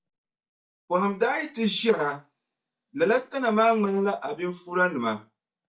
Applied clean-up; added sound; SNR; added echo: neural mask model DeepFilterNet 3.